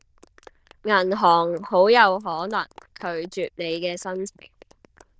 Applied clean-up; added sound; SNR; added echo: neural diffusion model UNIVERSE++.